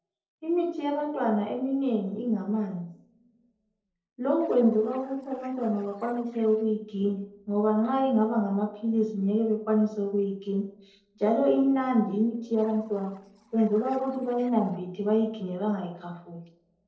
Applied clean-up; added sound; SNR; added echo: neural separator model SepFormer DNS4.